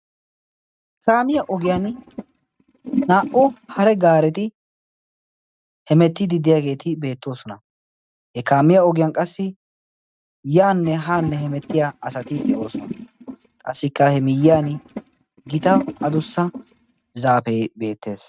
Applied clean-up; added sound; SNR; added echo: neural mask model RNNoise.